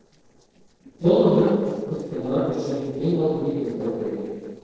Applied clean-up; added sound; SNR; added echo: neural separator model SepFormer DNS4.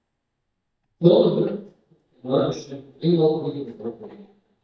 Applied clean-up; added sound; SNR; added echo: neural mask model DeepFilterNet 3.